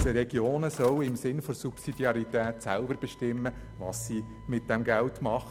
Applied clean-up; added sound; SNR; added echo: none; Slam / Engine starting; 12 dB; none.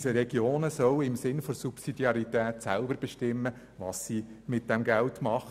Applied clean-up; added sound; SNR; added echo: none; none; none; none.